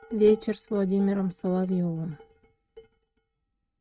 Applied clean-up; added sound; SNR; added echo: neural mask model RNNoise.